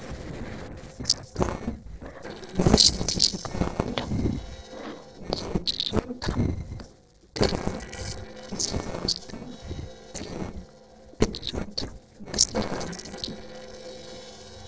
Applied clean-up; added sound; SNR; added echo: neural separator model SepFormer DNS4.